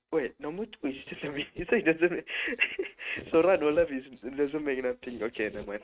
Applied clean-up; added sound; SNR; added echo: neural mask model RNNoise.